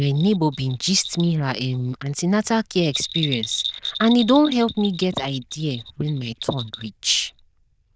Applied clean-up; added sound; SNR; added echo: neural diffusion model UNIVERSE++.